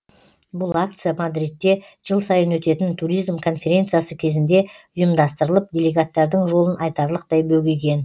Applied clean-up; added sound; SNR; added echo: none; none; none; none.